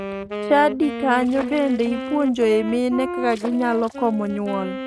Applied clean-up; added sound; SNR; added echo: neural mask model RNNoise.